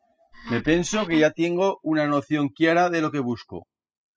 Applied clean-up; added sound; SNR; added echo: classical method spectral subtraction.